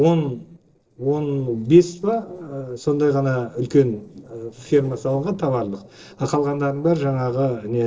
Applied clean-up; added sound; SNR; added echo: neural separator model SepFormer DNS4.